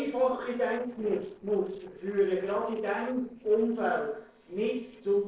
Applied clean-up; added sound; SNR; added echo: neural separator model SepFormer DNS4.